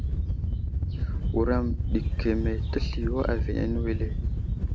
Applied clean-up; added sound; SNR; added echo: none; Wind / Boat, Water vehicle; -4 dB; none.